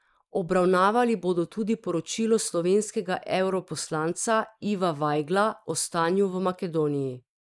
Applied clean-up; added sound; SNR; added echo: neural mask model Resemble Enhance denoiser.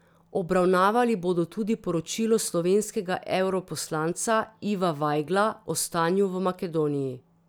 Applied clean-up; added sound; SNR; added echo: none; none; none; none.